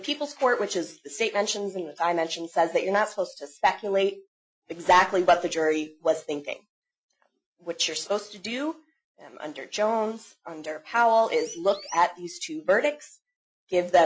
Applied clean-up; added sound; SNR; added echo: classical method Wiener filter.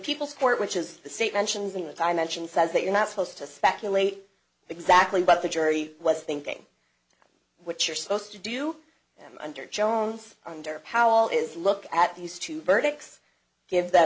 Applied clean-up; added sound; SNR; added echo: none; none; none; none.